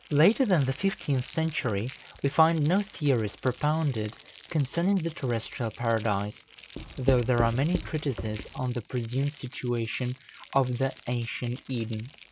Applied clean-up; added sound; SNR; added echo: none; Writing + Crackle; 14 dB; none.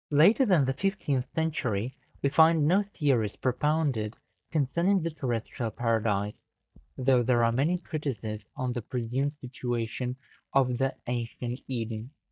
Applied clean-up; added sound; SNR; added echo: neural mask model DeepFilterNet 3.